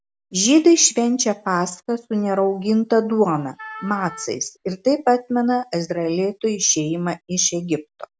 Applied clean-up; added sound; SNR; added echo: none; Wind instrument, woodwind instrument; 18 dB; none.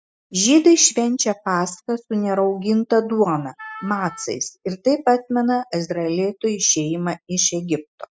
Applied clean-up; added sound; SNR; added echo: classical method spectral subtraction.